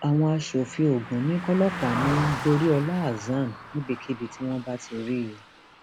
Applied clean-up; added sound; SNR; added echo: none; Car passing by; 10 dB; none.